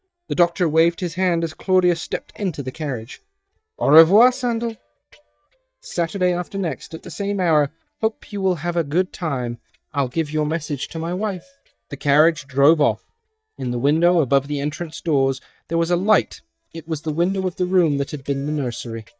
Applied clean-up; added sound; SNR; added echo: neural mask model DeepFilterNet 3.